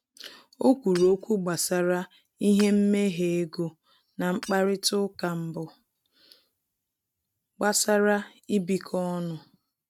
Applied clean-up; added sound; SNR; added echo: neural mask model RNNoise.